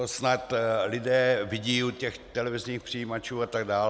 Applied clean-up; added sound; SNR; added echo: none; none; none; none.